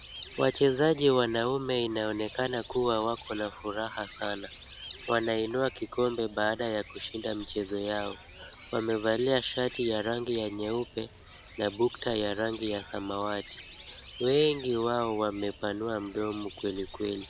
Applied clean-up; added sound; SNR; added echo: none; Bird; 14 dB; none.